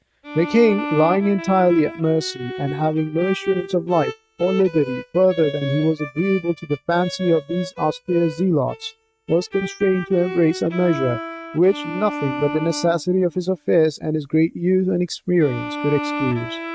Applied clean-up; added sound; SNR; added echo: neural mask model RNNoise.